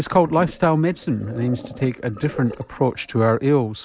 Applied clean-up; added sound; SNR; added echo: none; Sink (filling or washing); 19 dB; none.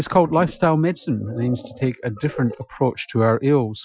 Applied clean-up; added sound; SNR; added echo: classical method Wiener filter.